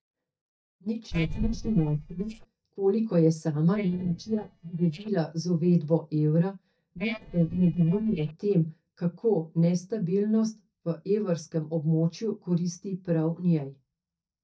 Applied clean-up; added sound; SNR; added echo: neural mask model DeepFilterNet 3.